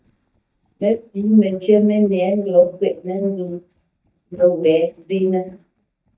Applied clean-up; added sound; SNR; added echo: neural mask model DeepFilterNet 3.